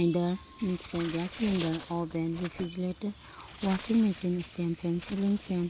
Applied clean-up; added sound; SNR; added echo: none; Bird; 14 dB; none.